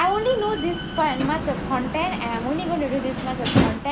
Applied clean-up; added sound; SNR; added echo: none; Slam; 2 dB; none.